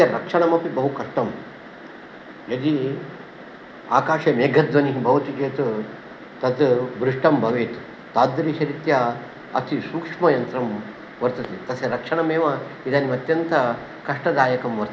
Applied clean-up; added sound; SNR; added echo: none; none; none; none.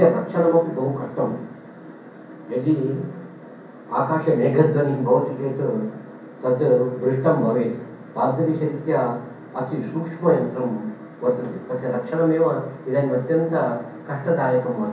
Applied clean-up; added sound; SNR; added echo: none; none; none; reverberation time 0.6 s.